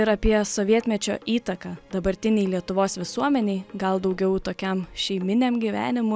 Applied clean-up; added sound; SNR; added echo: none; none; none; none.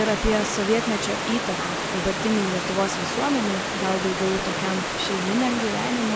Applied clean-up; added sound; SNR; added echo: none; Stream / Liquid; 2 dB; none.